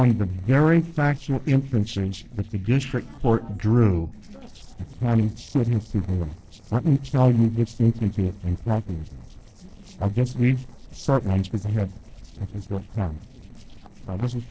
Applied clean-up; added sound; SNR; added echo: neural separator model SepFormer DNS4.